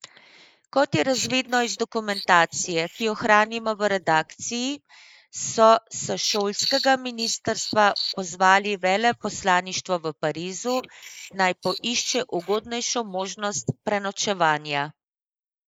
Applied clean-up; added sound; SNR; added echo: neural mask model Resemble Enhance denoiser.